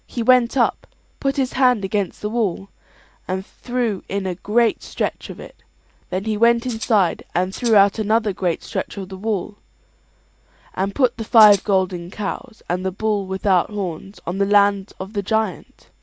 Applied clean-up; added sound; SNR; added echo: none; Rattle (instrument); 14 dB; none.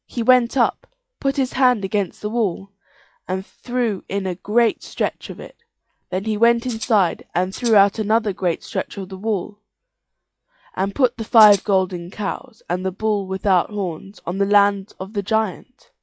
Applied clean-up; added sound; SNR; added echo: classical method log-MMSE.